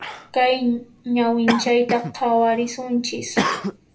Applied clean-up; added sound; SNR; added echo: none; Cough; 8 dB; reverberation time 0.3 s.